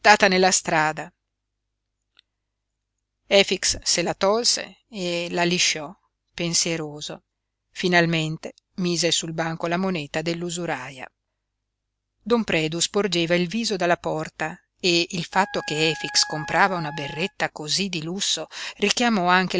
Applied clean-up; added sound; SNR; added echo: none; Wind instrument, woodwind instrument; 14 dB; none.